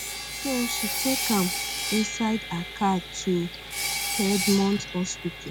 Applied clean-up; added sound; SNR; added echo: none; Sawing; 4 dB; none.